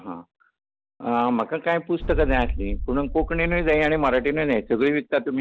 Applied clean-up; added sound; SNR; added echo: none; Boom; 6 dB; none.